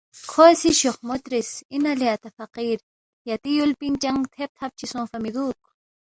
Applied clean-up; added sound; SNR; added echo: none; none; none; none.